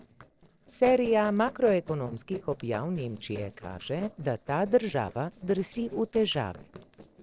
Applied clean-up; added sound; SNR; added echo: neural separator model SepFormer DNS4.